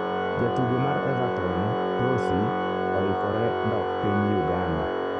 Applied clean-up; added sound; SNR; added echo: none; Organ; -3 dB; none.